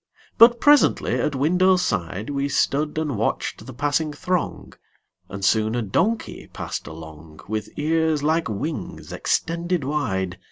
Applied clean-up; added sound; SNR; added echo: none; none; none; none.